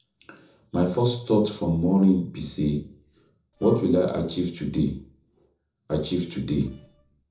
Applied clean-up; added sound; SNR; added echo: neural separator model SepFormer DNS4.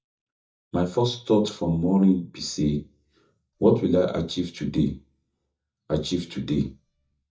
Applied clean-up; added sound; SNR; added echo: neural mask model DeepFilterNet 3.